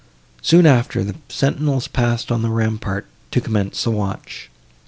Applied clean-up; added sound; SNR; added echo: none; none; none; none.